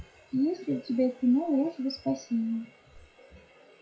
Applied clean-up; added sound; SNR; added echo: classical method WPE with log-MMSE.